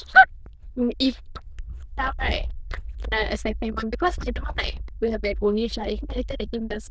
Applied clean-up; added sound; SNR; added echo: neural diffusion model UNIVERSE++.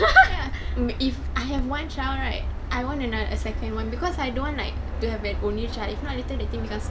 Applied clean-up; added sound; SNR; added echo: none; Fixed-wing aircraft, airplane; 9 dB; none.